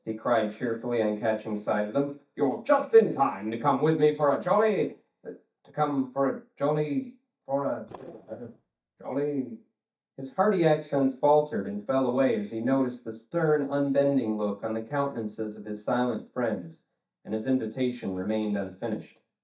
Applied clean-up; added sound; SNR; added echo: neural mask model DeepFilterNet 3.